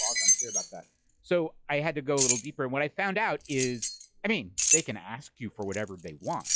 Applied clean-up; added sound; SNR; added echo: classical method log-MMSE.